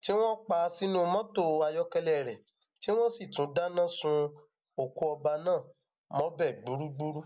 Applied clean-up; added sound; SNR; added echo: none; none; none; none.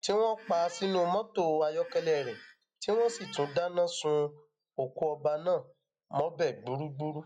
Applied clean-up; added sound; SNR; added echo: classical method log-MMSE.